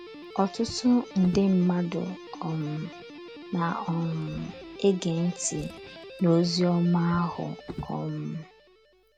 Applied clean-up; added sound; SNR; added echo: none; Drawer open or close + Guitar; 15 dB; none.